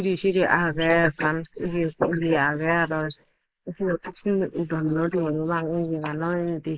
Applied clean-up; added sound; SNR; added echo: neural mask model Resemble Enhance denoiser.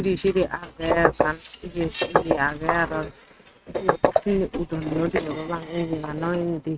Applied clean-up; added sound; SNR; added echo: neural mask model RNNoise.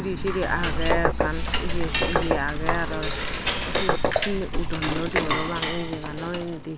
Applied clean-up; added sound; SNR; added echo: none; Knock + Cutlery, silverware / Dishes, pots, and pans; -4 dB; none.